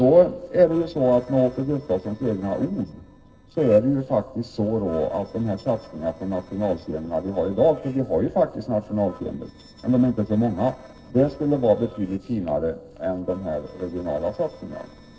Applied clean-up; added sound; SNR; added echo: neural separator model SepFormer DNS4.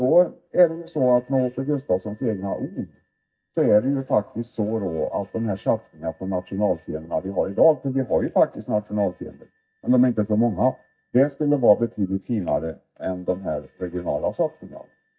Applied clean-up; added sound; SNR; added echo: neural mask model DeepFilterNet 3.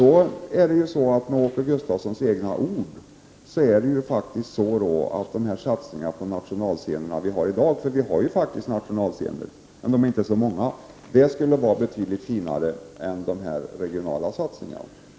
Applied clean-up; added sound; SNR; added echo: none; none; none; none.